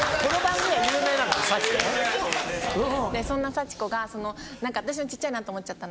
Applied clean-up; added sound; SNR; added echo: none; Thunder; 16 dB; none.